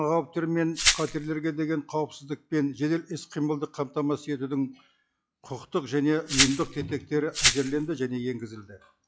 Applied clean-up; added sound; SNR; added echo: classical method log-MMSE.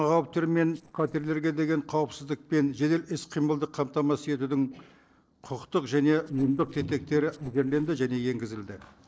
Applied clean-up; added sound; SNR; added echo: neural separator model SepFormer DNS4.